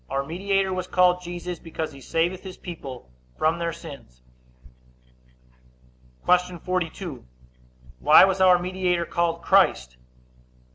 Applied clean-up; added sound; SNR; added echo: none; none; none; none.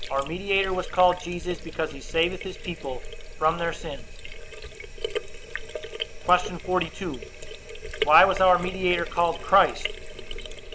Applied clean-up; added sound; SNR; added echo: none; Sink (filling or washing); 9 dB; none.